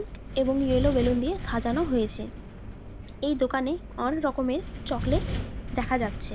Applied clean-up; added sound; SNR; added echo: none; Wind; 6 dB; none.